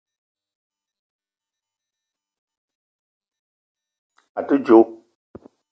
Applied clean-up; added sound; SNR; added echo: none; none; none; none.